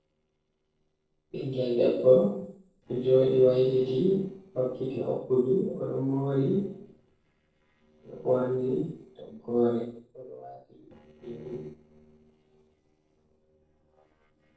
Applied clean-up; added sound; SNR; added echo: neural separator model SepFormer DNS4.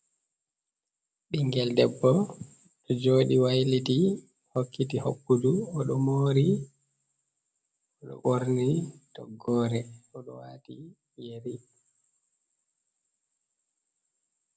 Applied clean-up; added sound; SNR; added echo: none; none; none; none.